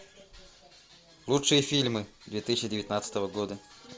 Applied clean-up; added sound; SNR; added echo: none; none; none; none.